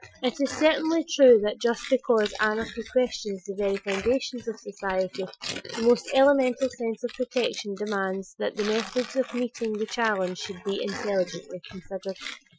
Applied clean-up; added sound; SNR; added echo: classical method Wiener filter.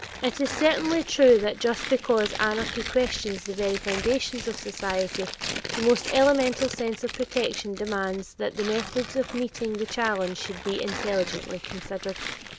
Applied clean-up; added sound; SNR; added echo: none; Tearing; 10 dB; none.